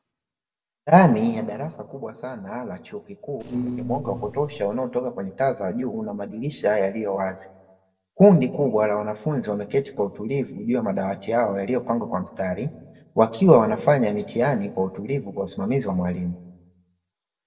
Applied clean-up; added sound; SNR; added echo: neural separator model SepFormer DNS4.